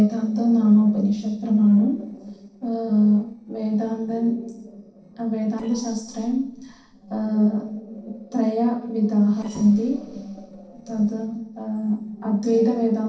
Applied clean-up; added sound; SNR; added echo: neural separator model SepFormer DNS4.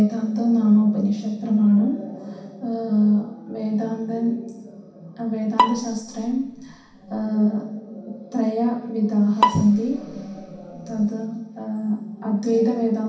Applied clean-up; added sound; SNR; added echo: none; Bowed string instrument; 4 dB; reverberation time 0.6 s.